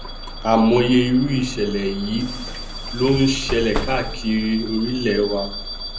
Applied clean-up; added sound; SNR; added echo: none; Bus / Alarm; 9 dB; reverberation time 0.4 s.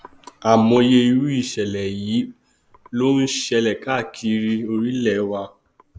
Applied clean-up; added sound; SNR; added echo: none; none; none; none.